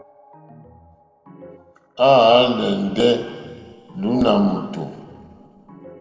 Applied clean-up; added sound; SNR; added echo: none; Organ; 20 dB; reverberation time 2.1 s.